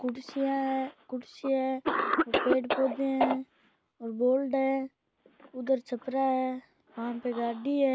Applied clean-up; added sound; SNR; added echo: none; Cough; 5 dB; none.